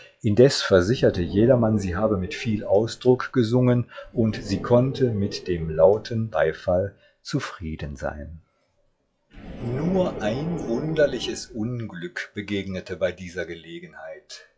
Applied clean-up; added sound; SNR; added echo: classical method log-MMSE.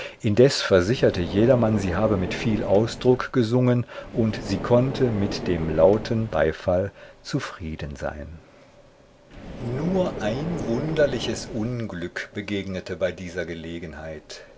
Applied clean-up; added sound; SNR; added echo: none; Car; 9 dB; none.